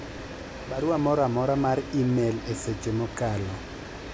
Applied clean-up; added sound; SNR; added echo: none; Train; 11 dB; none.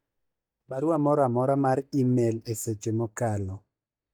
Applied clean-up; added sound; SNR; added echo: neural mask model DeepFilterNet 3.